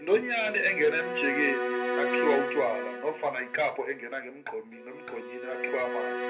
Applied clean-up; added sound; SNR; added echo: none; Bowed string instrument; 4 dB; reverberation time 0.3 s.